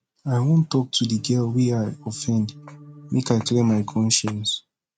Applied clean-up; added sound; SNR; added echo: neural mask model RNNoise.